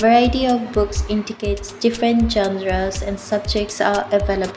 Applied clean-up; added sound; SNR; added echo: none; Drum kit; 10 dB; none.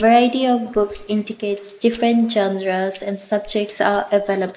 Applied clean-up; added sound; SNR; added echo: neural mask model Resemble Enhance denoiser.